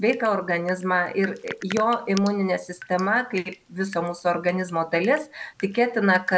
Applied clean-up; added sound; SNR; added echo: none; Drip; 19 dB; none.